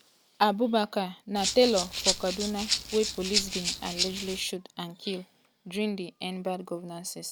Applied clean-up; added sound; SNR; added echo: none; Rattle (instrument); 2 dB; none.